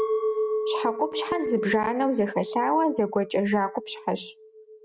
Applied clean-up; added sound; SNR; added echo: none; Chink, clink; 4 dB; none.